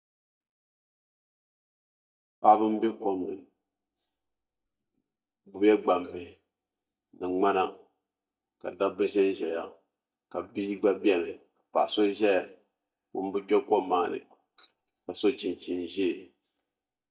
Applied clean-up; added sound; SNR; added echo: neural mask model DeepFilterNet 3.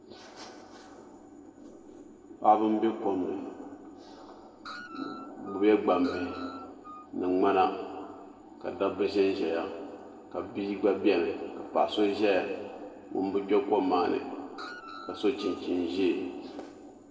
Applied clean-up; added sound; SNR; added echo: none; Screech; 15 dB; reverberation time 1.5 s.